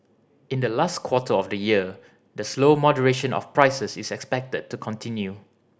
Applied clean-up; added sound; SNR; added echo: none; none; none; none.